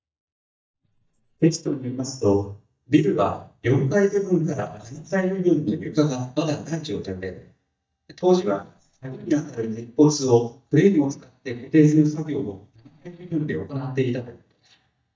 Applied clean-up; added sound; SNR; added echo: neural mask model DeepFilterNet 3.